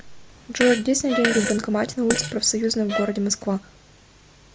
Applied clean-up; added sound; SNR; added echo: none; Fart + Bowed string instrument; 6 dB; none.